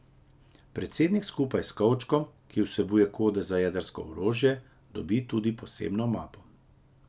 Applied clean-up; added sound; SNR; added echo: none; none; none; none.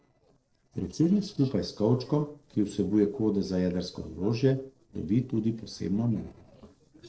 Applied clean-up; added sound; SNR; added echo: neural separator model SepFormer DNS4.